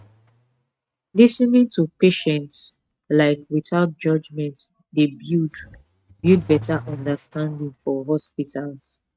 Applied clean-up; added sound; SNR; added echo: neural mask model RNNoise.